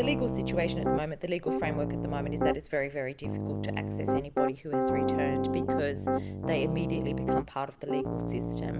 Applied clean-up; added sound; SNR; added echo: none; Piano; -4 dB; none.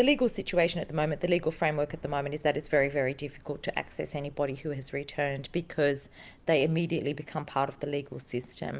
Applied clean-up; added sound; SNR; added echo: none; none; none; none.